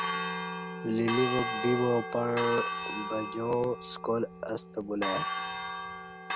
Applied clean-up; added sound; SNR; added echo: none; Church bell; 4 dB; none.